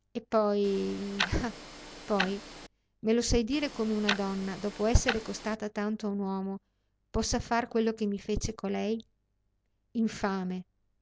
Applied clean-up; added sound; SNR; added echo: none; Tick-tock; 7 dB; none.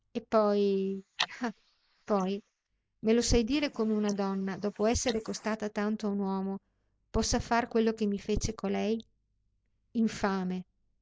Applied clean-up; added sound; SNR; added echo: neural mask model Resemble Enhance denoiser.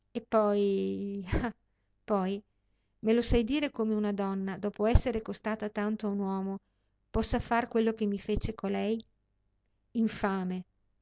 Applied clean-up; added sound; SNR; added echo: none; none; none; none.